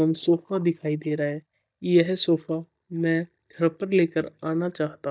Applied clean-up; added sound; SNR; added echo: neural mask model DeepFilterNet 3.